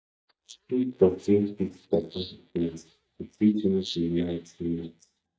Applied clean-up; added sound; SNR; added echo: neural mask model DeepFilterNet 3.